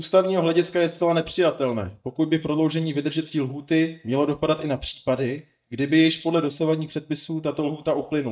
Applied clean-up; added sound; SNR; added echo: neural mask model DeepFilterNet 3.